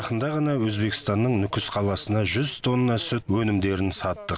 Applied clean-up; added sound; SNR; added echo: none; none; none; none.